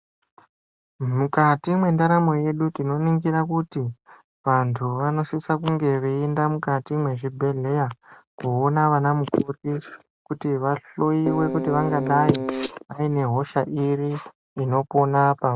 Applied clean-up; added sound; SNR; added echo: none; Keyboard (musical); 4 dB; none.